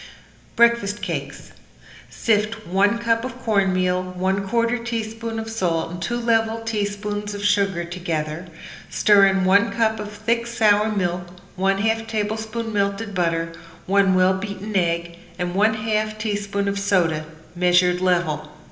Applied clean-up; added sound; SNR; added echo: none; none; none; reverberation time 0.8 s.